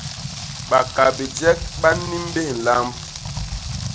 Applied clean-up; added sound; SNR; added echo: none; Rain; 8 dB; none.